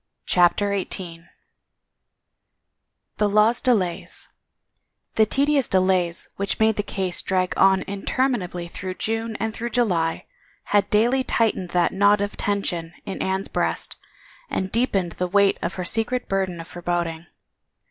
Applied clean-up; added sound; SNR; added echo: none; none; none; none.